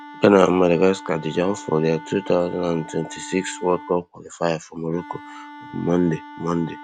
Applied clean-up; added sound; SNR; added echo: none; Wind instrument, woodwind instrument; 17 dB; none.